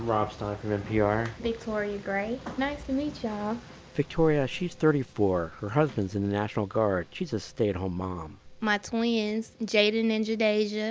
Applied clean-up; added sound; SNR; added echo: none; none; none; none.